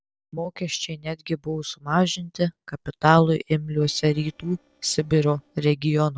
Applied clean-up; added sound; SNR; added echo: neural separator model SepFormer DNS4.